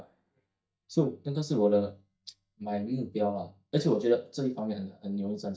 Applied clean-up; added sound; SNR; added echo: neural mask model DeepFilterNet 3.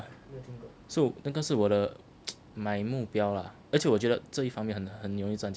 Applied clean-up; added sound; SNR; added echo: none; none; none; none.